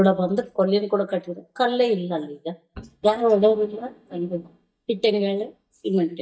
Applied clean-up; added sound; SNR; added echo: neural mask model DeepFilterNet 3.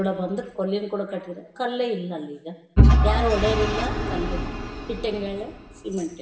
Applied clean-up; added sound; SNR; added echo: none; Engine / Vehicle; -4 dB; reverberation time 0.8 s.